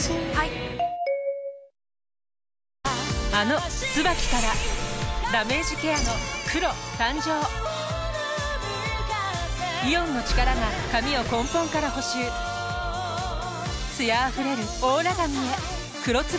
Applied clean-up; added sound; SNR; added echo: none; none; none; none.